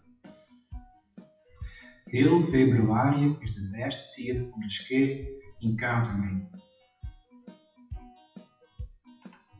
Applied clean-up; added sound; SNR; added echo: classical method WPE with log-MMSE.